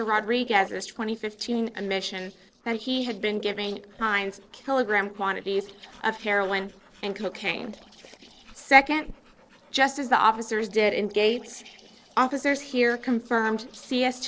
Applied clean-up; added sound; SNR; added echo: neural separator model SepFormer DNS4.